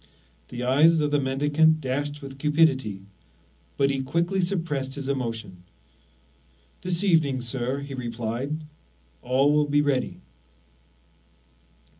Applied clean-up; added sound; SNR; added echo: none; none; none; reverberation time 0.4 s.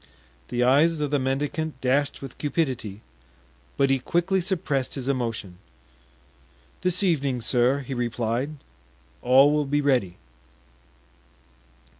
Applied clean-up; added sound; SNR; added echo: none; none; none; none.